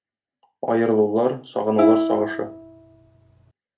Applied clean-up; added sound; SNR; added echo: none; Plucked string instrument; 0 dB; reverberation time 0.3 s.